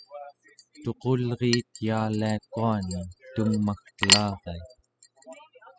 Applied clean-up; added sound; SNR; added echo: classical method spectral subtraction.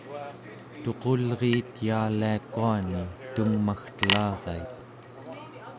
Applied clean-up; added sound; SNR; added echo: none; Chink, clink; 4 dB; none.